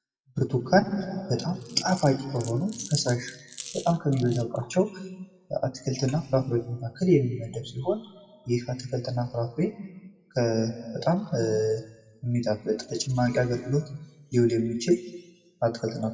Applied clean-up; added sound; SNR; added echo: classical method WPE with log-MMSE.